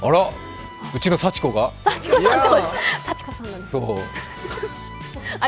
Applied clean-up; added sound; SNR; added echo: none; Wind instrument, woodwind instrument; 19 dB; none.